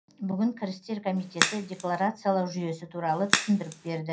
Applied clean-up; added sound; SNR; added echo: none; Crack; 1 dB; reverberation time 0.3 s.